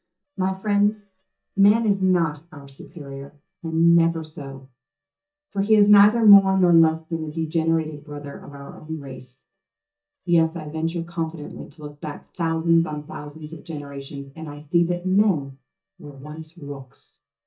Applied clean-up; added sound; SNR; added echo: neural mask model DeepFilterNet 3.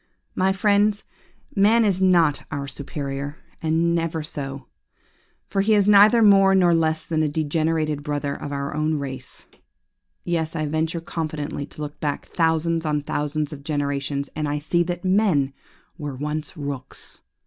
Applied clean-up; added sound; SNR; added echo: none; none; none; none.